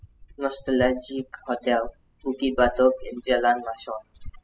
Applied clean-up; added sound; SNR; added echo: classical method spectral subtraction.